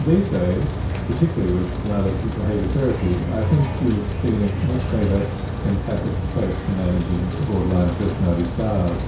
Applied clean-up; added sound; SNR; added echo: none; Rain; 3 dB; reverberation time 0.6 s.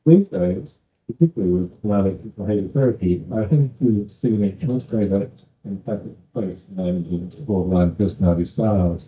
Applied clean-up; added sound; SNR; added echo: neural mask model DeepFilterNet 3.